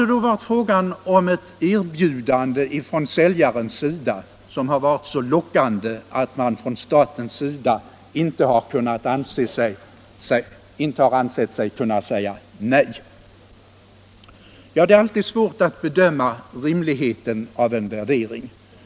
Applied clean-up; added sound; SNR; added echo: none; none; none; none.